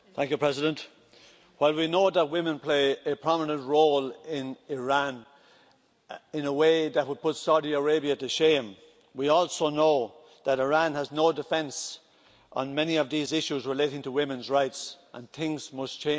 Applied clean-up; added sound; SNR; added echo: none; none; none; none.